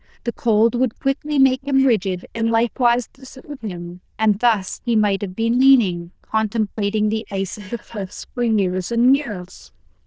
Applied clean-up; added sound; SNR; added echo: neural diffusion model UNIVERSE++.